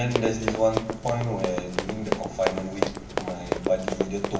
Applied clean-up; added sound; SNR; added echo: none; Run; 2 dB; reverberation time 1.3 s.